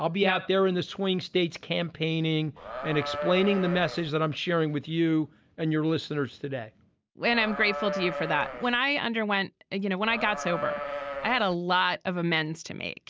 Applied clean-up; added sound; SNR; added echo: none; Livestock, farm animals, working animals; 7 dB; none.